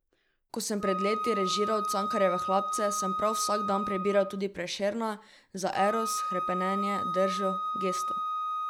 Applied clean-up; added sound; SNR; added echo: none; Wind instrument, woodwind instrument; 2 dB; none.